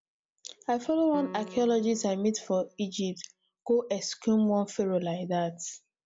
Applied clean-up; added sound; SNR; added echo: none; Piano; 20 dB; none.